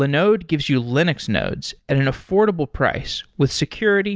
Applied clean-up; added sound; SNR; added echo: none; none; none; none.